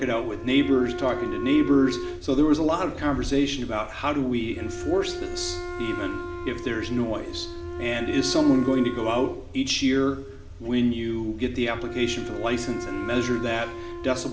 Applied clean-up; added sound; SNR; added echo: none; Wind instrument, woodwind instrument; 10 dB; reverberation time 1.1 s.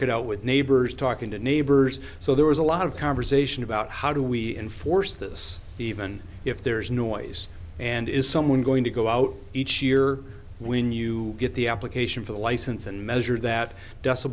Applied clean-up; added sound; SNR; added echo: none; none; none; none.